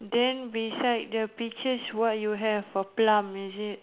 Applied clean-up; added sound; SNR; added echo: none; none; none; none.